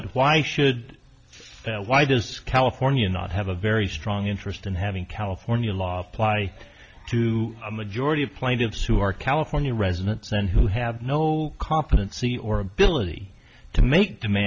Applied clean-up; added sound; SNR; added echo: none; none; none; none.